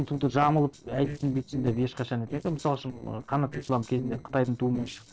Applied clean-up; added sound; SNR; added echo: neural separator model SepFormer DNS4.